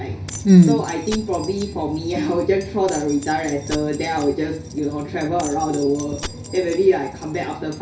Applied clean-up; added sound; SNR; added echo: none; Keys jangling; 17 dB; reverberation time 0.5 s.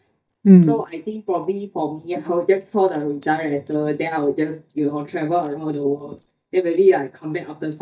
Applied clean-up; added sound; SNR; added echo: neural mask model DeepFilterNet 3.